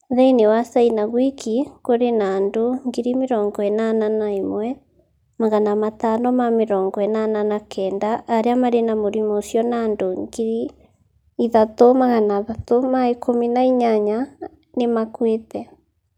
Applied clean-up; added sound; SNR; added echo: none; none; none; none.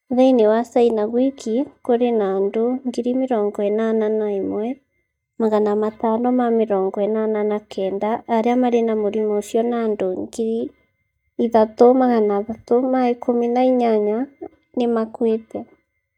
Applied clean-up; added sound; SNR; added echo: neural mask model DeepFilterNet 3.